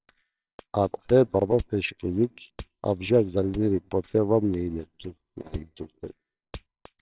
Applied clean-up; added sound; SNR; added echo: neural separator model SepFormer WHAMR!.